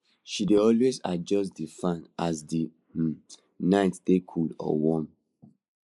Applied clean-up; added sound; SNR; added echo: neural mask model Resemble Enhance denoiser.